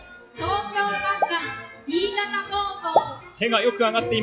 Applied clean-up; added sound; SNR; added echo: classical method log-MMSE.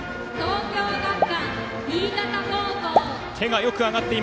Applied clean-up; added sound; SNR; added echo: none; Explosion; 6 dB; none.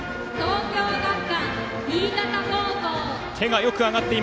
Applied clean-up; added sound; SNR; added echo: none; none; none; none.